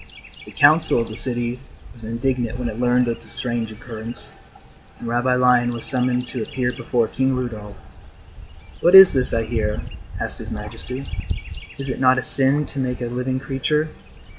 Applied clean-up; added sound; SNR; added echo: none; Bird vocalization, bird call, bird song; 12 dB; none.